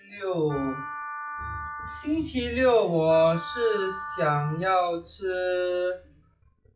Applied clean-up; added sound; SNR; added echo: classical method log-MMSE.